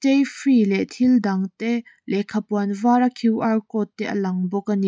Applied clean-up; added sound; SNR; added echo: none; none; none; none.